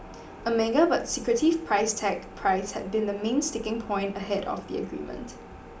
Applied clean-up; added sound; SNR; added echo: none; none; none; none.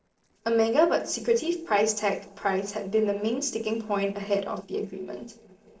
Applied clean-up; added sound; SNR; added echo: neural separator model SepFormer DNS4.